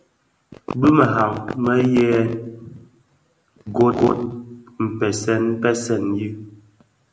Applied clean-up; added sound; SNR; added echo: none; none; none; none.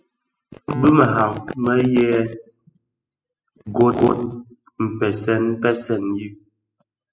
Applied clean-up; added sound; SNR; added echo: classical method spectral subtraction.